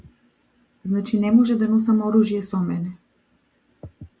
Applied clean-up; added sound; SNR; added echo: none; none; none; none.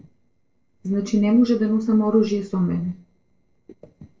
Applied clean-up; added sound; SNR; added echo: neural separator model SepFormer DNS4.